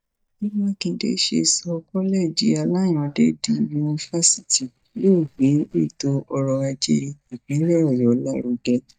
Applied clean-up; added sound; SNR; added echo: neural mask model DeepFilterNet 3.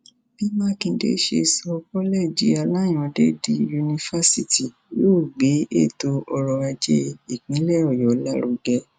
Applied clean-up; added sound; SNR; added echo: none; none; none; none.